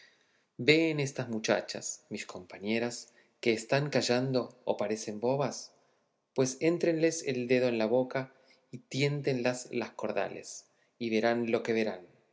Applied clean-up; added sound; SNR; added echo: none; none; none; none.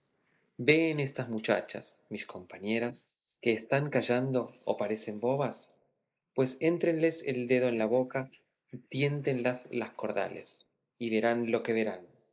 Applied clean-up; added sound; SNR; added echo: neural mask model Resemble Enhance denoiser.